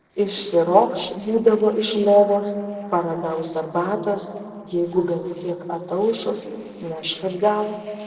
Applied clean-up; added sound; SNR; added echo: neural separator model SepFormer DNS4.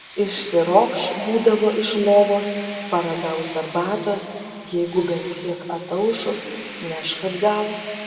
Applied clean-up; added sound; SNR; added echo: none; Tools; 15 dB; reverberation time 2.2 s.